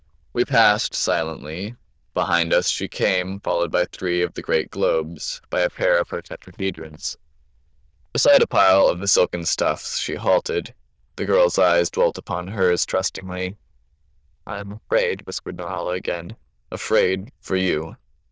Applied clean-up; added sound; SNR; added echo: neural diffusion model UNIVERSE++.